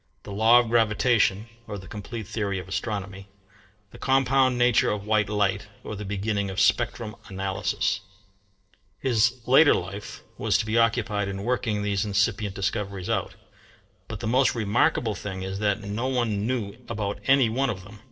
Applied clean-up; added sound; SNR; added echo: neural separator model SepFormer DNS4.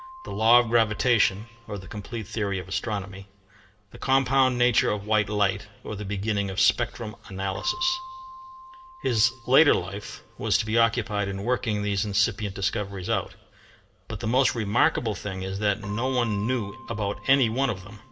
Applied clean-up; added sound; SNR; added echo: none; Keyboard (musical); 20 dB; reverberation time 0.3 s.